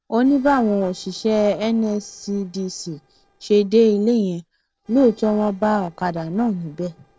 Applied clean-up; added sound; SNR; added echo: neural separator model SepFormer DNS4.